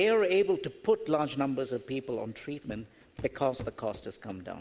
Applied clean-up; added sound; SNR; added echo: none; Walk, footsteps; 17 dB; none.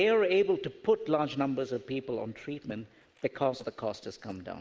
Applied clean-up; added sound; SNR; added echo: neural mask model Resemble Enhance denoiser.